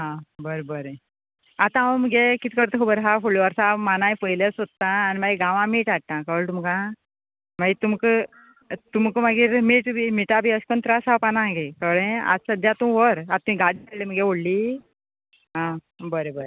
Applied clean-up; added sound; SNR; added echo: none; none; none; none.